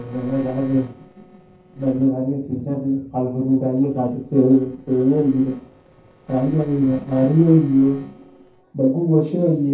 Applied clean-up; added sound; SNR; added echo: neural separator model SepFormer DNS4.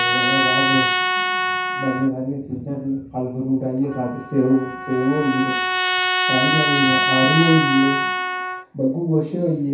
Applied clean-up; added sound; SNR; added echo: none; Trumpet; 0 dB; reverberation time 0.7 s.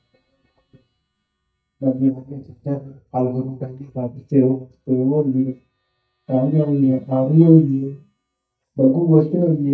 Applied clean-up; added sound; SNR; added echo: neural mask model DeepFilterNet 3.